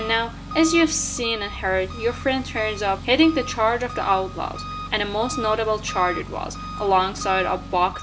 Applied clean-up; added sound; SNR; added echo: none; Engine; 10 dB; none.